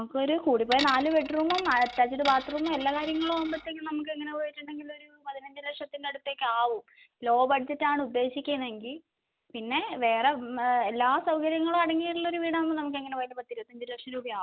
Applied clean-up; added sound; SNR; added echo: none; Coin (dropping); 10 dB; none.